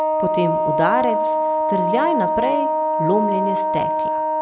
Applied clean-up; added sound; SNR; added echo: none; Wind instrument, woodwind instrument; -4 dB; none.